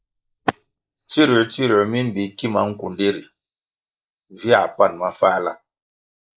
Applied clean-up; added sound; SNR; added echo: neural mask model Resemble Enhance denoiser.